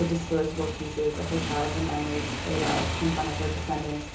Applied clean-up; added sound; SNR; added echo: none; Motorcycle / Engine; 3 dB; reverberation time 0.7 s.